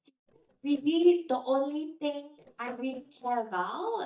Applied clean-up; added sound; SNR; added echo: neural mask model DeepFilterNet 3.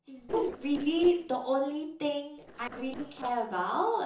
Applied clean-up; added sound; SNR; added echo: neural separator model SepFormer DNS4.